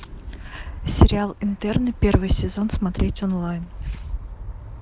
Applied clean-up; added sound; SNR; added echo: none; none; none; none.